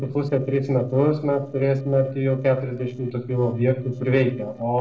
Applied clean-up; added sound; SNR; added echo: neural separator model SepFormer DNS4.